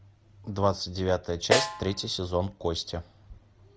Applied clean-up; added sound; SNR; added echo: none; Snare drum; 2 dB; none.